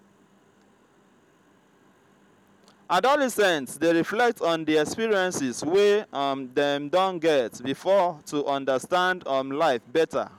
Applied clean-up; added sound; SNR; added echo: none; none; none; none.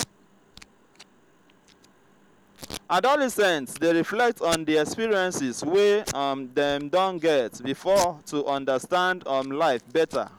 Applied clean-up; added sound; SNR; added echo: none; Packing tape, duct tape; 17 dB; none.